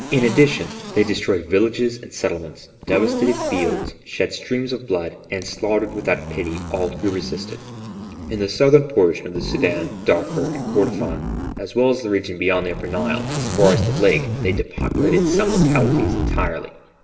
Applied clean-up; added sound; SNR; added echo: none; Zipper (clothing); 3 dB; reverberation time 2.4 s.